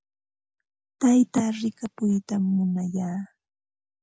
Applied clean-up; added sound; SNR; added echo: none; none; none; none.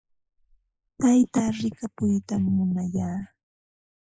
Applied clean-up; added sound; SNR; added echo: neural mask model Resemble Enhance denoiser.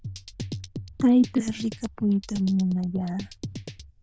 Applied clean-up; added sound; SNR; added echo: neural diffusion model UNIVERSE++.